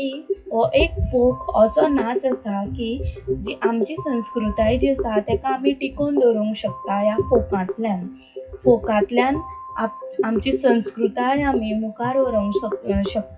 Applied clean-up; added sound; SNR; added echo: classical method WPE with log-MMSE.